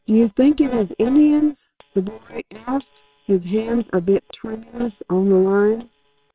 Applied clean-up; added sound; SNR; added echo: neural separator model SepFormer WHAMR!.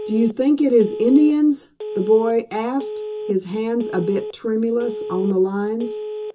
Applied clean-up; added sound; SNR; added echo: none; Telephone; 11 dB; reverberation time 0.2 s.